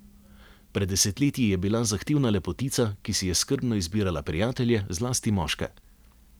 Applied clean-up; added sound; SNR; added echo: none; none; none; none.